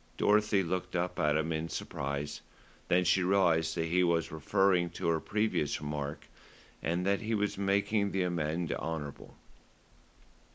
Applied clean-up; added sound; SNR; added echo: none; none; none; none.